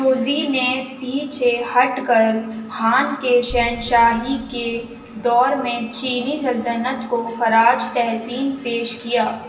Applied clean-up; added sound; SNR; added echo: none; Boom; 19 dB; reverberation time 0.9 s.